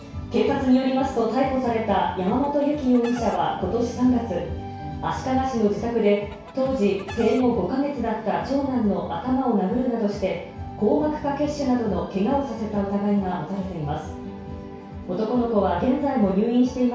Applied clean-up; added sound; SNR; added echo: none; Chicken, rooster; 17 dB; reverberation time 0.6 s.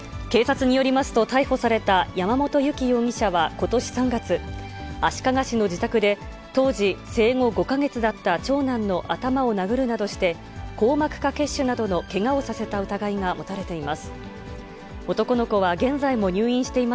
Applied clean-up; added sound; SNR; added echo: none; none; none; none.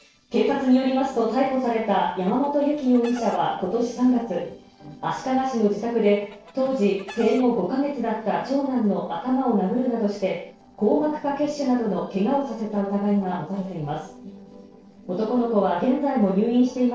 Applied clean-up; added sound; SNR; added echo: neural separator model SepFormer DNS4.